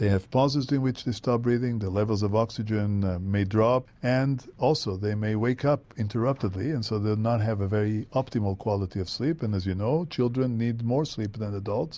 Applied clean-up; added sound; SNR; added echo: none; none; none; none.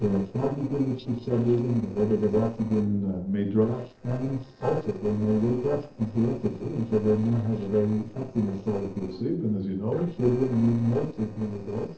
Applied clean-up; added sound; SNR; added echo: neural separator model SepFormer DNS4.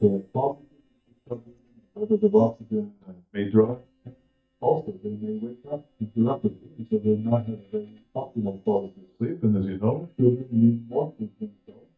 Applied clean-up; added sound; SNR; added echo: neural mask model DeepFilterNet 3.